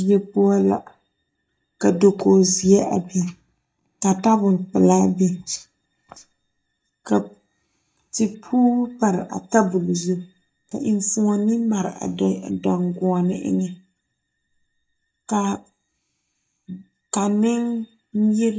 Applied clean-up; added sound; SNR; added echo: neural mask model DeepFilterNet 3.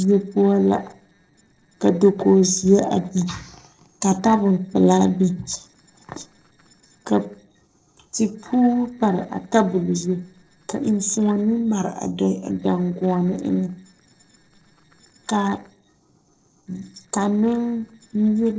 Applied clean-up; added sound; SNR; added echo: neural separator model SepFormer DNS4.